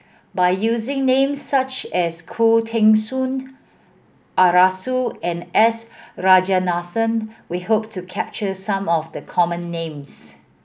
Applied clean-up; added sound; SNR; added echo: none; none; none; none.